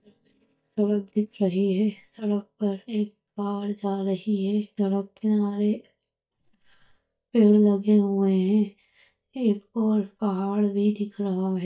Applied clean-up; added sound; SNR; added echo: neural mask model DeepFilterNet 3.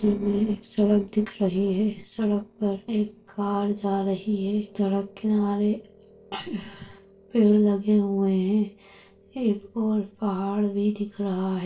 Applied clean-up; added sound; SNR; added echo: neural separator model SepFormer DNS4.